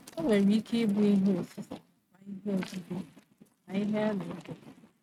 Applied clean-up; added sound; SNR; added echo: neural mask model RNNoise.